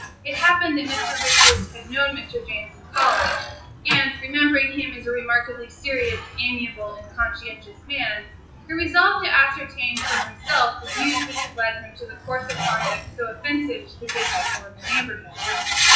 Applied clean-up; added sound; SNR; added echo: classical method WPE with log-MMSE.